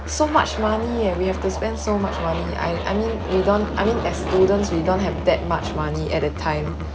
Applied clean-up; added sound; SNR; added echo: none; Aircraft + Musical instrument; 5 dB; none.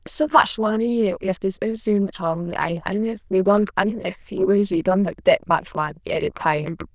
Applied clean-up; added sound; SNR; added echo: neural diffusion model UNIVERSE++.